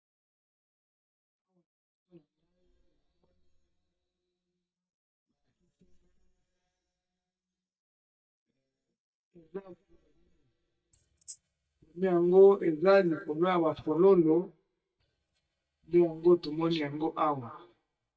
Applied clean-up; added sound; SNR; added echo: neural mask model DeepFilterNet 3.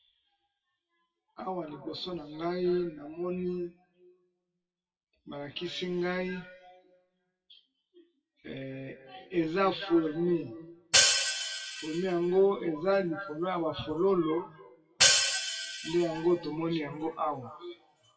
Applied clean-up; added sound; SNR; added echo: classical method WPE with log-MMSE.